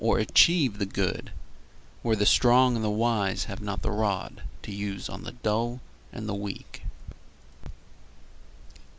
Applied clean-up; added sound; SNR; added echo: none; none; none; none.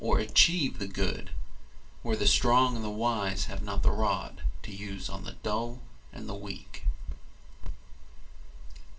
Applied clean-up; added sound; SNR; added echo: none; none; none; reverberation time 0.2 s.